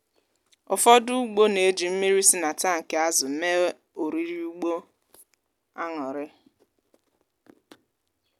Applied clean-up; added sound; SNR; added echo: none; none; none; none.